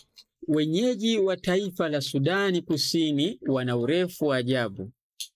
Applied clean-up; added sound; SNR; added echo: neural mask model Resemble Enhance denoiser.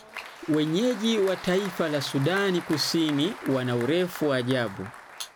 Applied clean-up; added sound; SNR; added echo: none; Applause; 14 dB; none.